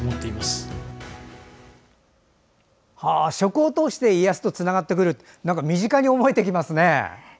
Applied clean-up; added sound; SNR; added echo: none; none; none; none.